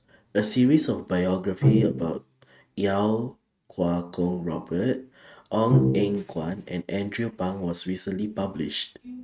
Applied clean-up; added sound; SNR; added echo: neural mask model RNNoise.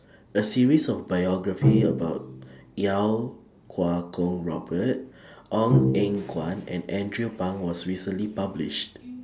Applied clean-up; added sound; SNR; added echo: none; Bowed string instrument; 3 dB; none.